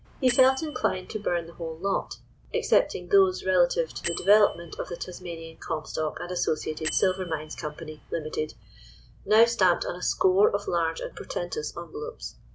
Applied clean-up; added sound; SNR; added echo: none; Bell; 15 dB; none.